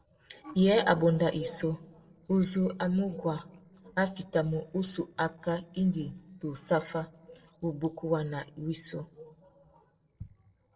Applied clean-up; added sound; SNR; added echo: neural separator model SepFormer DNS4.